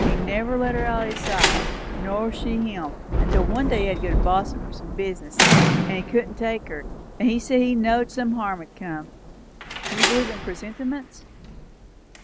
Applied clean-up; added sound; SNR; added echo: none; Slam + Thunder / Rain; -1 dB; none.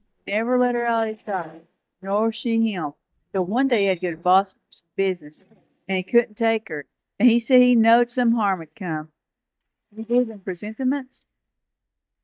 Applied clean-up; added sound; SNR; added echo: neural mask model DeepFilterNet 3.